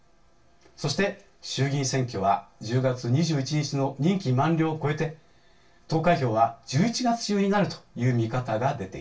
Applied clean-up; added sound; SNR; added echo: none; none; none; reverberation time 0.2 s.